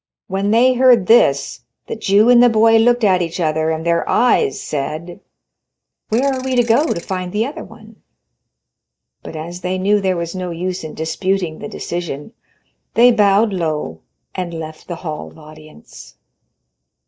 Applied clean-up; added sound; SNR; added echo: neural mask model DeepFilterNet 3.